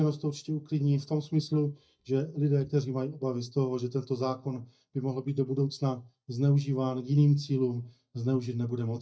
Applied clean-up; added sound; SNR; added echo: neural mask model DeepFilterNet 3.